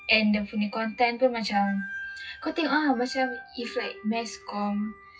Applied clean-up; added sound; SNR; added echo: classical method WPE with log-MMSE.